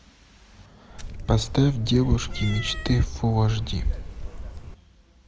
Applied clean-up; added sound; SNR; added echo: none; Cat; 9 dB; none.